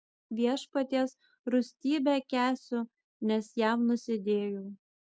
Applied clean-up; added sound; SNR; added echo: none; none; none; none.